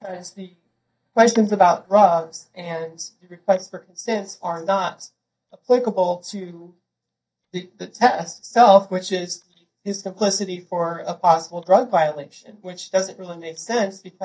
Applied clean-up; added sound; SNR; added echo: neural mask model DeepFilterNet 3.